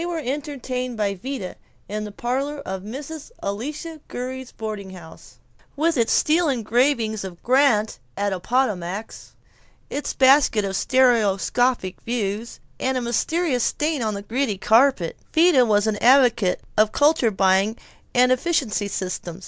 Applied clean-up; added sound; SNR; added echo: none; none; none; none.